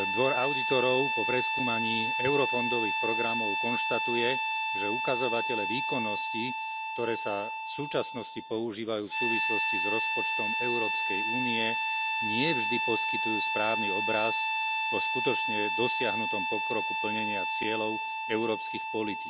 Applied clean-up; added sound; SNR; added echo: none; Harmonica; -3 dB; none.